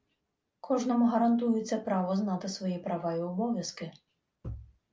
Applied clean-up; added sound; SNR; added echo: none; none; none; none.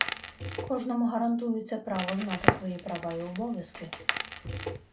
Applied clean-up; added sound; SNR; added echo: none; Crackle; 1 dB; none.